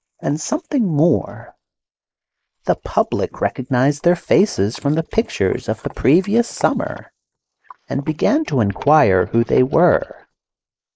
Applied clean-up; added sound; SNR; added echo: neural mask model Resemble Enhance denoiser.